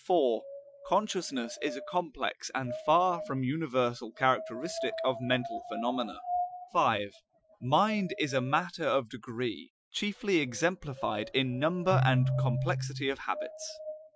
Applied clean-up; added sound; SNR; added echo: classical method Wiener filter.